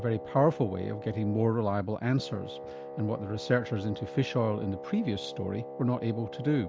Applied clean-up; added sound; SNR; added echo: none; Wind instrument, woodwind instrument; 12 dB; none.